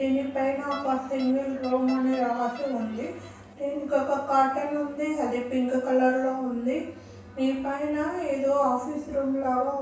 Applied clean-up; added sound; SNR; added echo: none; Crowd; 18 dB; reverberation time 0.7 s.